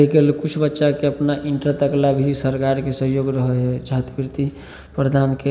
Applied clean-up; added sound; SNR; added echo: none; none; none; none.